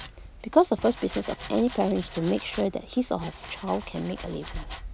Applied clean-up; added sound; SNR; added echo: none; Domestic sounds, home sounds; 12 dB; none.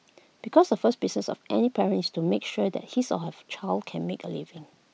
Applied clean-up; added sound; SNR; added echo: none; none; none; none.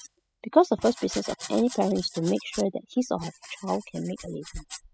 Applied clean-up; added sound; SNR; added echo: classical method spectral subtraction.